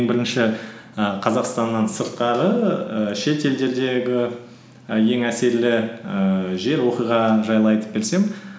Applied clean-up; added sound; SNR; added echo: none; none; none; none.